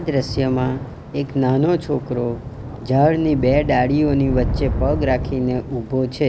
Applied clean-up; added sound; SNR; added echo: none; Thunder / Rain; 8 dB; none.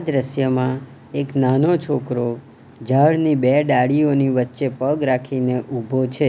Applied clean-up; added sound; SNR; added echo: none; none; none; none.